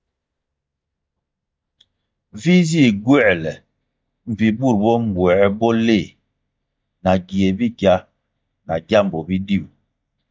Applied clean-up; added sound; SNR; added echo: neural mask model DeepFilterNet 3.